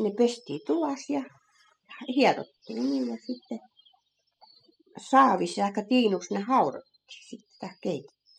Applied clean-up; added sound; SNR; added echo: classical method spectral subtraction.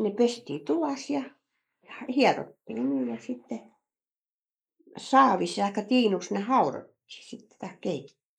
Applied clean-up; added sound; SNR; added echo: neural mask model Resemble Enhance denoiser.